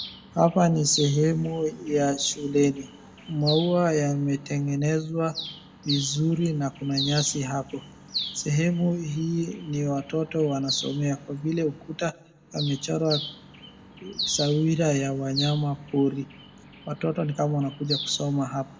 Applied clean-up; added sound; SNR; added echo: none; Bird; 12 dB; reverberation time 1.6 s.